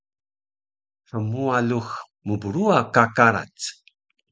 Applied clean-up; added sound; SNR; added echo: none; none; none; none.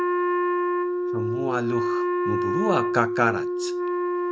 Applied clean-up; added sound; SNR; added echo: none; Wind instrument, woodwind instrument; -4 dB; none.